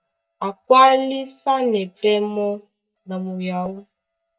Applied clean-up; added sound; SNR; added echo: neural mask model DeepFilterNet 3.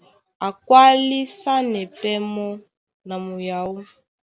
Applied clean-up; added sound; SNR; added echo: none; none; none; none.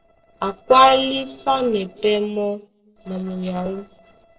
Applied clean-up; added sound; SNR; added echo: neural separator model SepFormer DNS4.